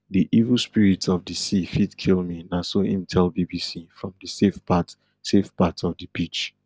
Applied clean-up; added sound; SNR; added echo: none; none; none; none.